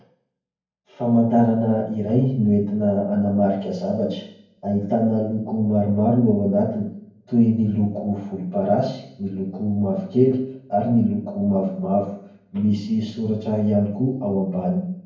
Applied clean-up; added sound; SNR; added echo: none; none; none; reverberation time 0.9 s.